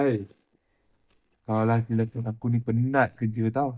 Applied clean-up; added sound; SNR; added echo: neural mask model DeepFilterNet 3.